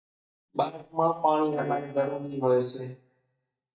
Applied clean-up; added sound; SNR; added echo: neural mask model DeepFilterNet 3.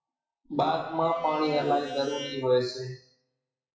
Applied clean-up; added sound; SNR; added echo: classical method WPE with log-MMSE.